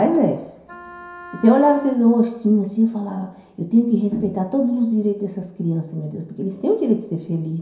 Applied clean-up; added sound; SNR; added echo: none; Wind instrument, woodwind instrument; 19 dB; reverberation time 0.7 s.